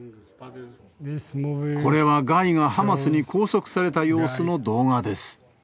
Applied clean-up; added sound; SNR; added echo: none; none; none; none.